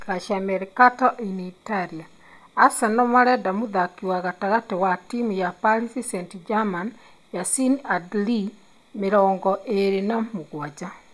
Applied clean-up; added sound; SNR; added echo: none; none; none; none.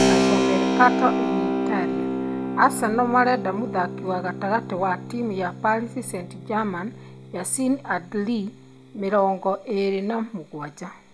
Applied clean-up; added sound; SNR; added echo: none; Keyboard (musical); 2 dB; none.